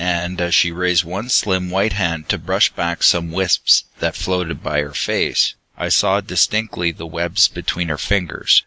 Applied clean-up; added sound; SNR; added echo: none; none; none; none.